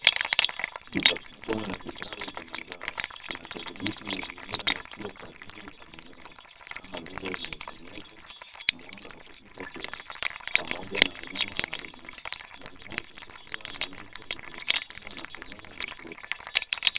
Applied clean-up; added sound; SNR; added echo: neural separator model SepFormer WHAMR!.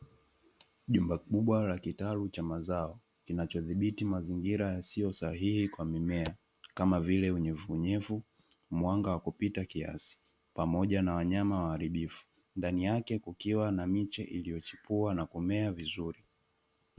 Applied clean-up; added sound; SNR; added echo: none; none; none; none.